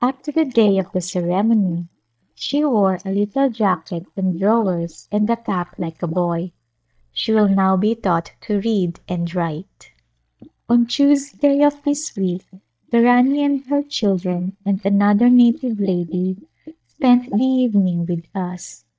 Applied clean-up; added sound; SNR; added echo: neural mask model DeepFilterNet 3.